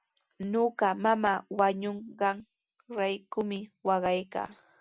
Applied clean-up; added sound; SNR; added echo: none; none; none; none.